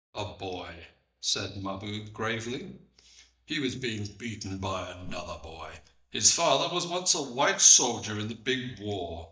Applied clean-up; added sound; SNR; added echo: neural mask model DeepFilterNet 3.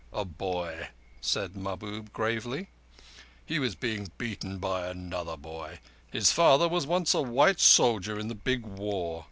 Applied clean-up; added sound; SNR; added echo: none; none; none; none.